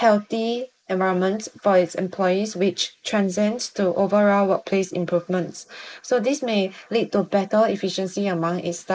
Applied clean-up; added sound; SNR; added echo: neural mask model Resemble Enhance denoiser.